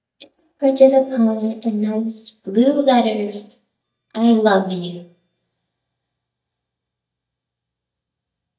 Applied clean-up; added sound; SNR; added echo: neural mask model DeepFilterNet 3.